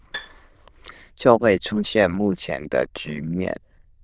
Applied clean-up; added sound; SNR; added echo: neural diffusion model UNIVERSE++.